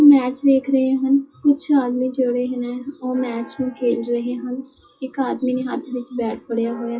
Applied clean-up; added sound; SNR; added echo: classical method WPE with log-MMSE.